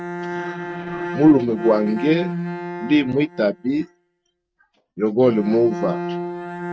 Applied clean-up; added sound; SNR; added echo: neural mask model RNNoise.